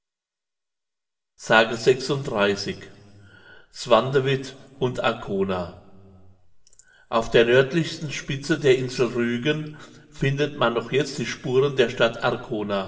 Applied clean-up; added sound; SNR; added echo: none; none; none; reverberation time 2.5 s.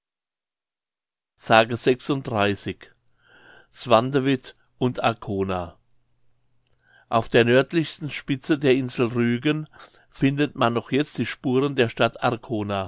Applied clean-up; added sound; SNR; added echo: none; none; none; none.